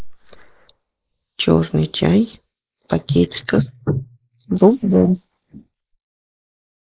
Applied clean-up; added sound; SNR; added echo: neural mask model Resemble Enhance denoiser.